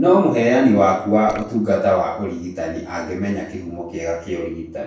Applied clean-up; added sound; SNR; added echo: neural separator model SepFormer DNS4.